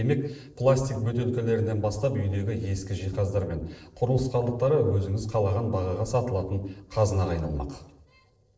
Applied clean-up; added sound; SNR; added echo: neural separator model SepFormer DNS4.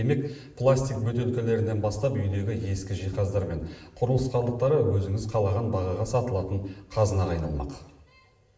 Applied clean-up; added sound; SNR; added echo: none; Cupboard open or close; 16 dB; reverberation time 0.8 s.